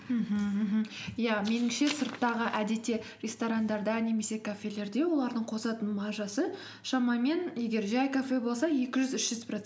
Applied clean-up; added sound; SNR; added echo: none; none; none; none.